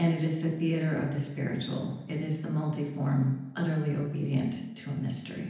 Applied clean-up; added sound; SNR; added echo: none; none; none; reverberation time 0.9 s.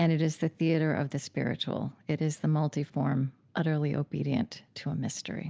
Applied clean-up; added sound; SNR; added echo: none; none; none; none.